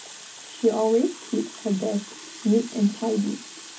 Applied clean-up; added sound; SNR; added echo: none; Water tap, faucet; 16 dB; reverberation time 0.3 s.